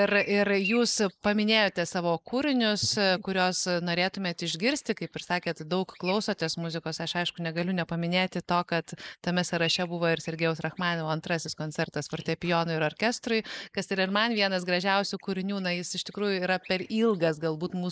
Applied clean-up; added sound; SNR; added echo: neural mask model Resemble Enhance denoiser.